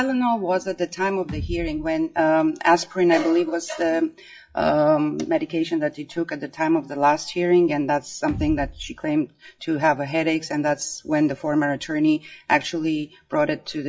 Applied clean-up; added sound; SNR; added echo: classical method WPE with log-MMSE.